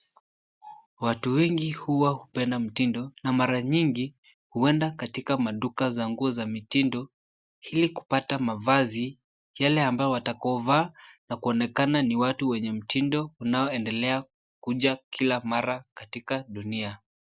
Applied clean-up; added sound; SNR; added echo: none; none; none; none.